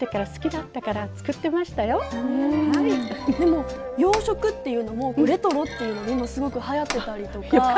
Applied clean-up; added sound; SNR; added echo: none; Thump, thud; 15 dB; none.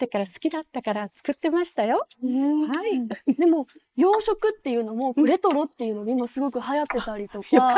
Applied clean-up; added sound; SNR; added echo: neural mask model Resemble Enhance denoiser.